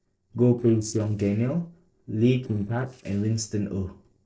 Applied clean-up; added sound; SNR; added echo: neural separator model SepFormer DNS4.